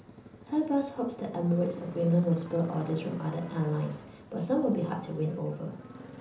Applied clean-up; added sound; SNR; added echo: none; Motorcycle; 16 dB; reverberation time 0.6 s.